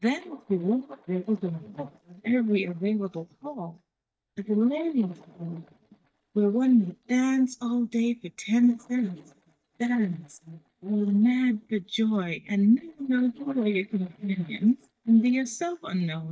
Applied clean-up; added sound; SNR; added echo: neural mask model DeepFilterNet 3.